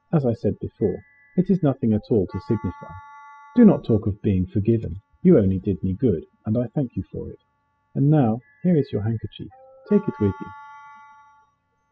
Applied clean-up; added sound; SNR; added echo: classical method spectral subtraction.